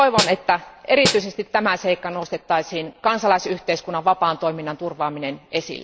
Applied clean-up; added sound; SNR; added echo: none; Snare drum; 5 dB; none.